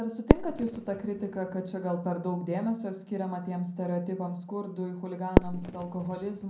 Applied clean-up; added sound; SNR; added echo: none; Fireworks; -1 dB; reverberation time 0.5 s.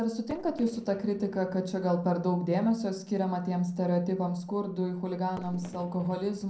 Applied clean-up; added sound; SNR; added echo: neural separator model SepFormer DNS4.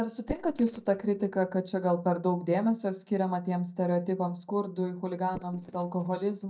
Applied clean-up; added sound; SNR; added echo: neural mask model DeepFilterNet 3.